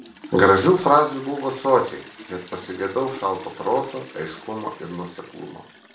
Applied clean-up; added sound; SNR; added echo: none; Toilet flush; 19 dB; reverberation time 0.4 s.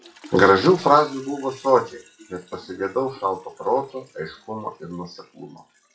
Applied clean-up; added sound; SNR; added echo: classical method WPE with log-MMSE.